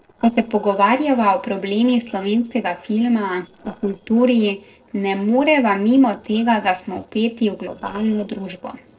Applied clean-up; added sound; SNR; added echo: neural separator model SepFormer DNS4.